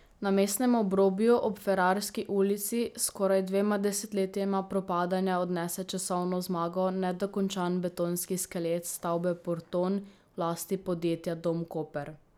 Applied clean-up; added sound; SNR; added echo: none; none; none; none.